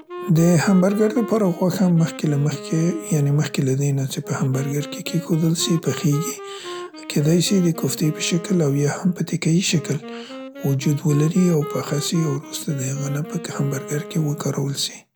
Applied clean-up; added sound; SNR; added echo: none; Wind instrument, woodwind instrument; 14 dB; none.